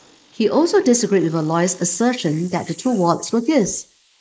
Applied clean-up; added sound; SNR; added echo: neural mask model Resemble Enhance denoiser.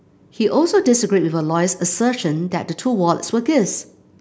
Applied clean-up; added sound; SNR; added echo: none; none; none; none.